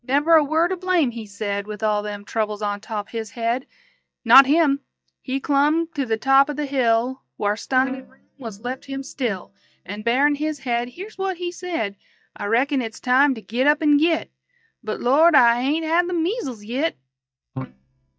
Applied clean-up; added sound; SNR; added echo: neural mask model DeepFilterNet 3.